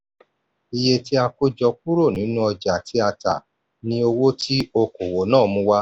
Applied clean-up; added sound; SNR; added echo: none; none; none; none.